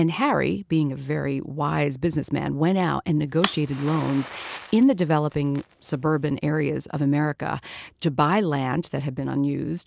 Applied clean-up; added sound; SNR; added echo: none; Fire; 13 dB; none.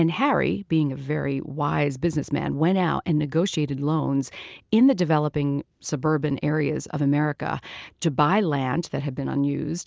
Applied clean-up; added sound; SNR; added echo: none; none; none; none.